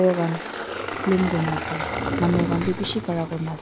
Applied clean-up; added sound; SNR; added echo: none; Engine; 4 dB; none.